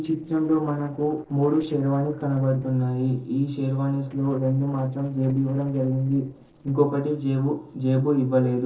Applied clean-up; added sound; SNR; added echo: neural separator model SepFormer DNS4.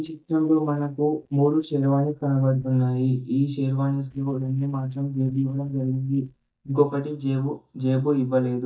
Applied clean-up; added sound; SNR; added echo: neural mask model DeepFilterNet 3.